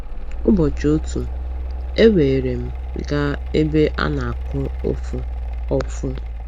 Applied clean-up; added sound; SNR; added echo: none; Mechanical fan; 4 dB; none.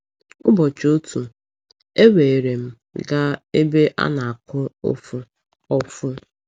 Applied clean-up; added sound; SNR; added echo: none; none; none; none.